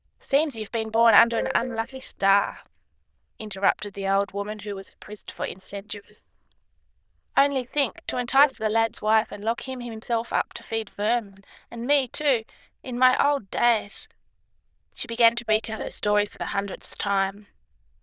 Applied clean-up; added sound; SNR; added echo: neural diffusion model UNIVERSE++.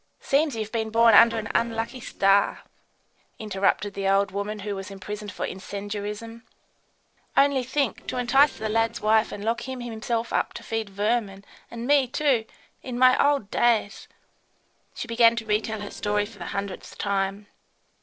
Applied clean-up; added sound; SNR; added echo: neural separator model SepFormer DNS4.